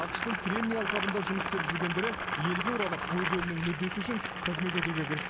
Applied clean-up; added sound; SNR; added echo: none; Boiling; 0 dB; none.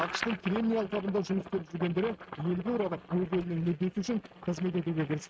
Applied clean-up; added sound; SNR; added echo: neural mask model RNNoise.